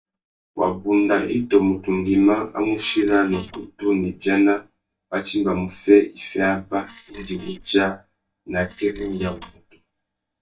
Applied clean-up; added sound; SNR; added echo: neural mask model DeepFilterNet 3.